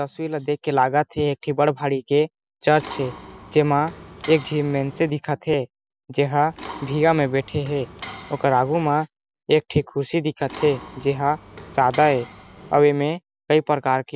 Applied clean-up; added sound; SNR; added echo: none; Mechanisms; 17 dB; none.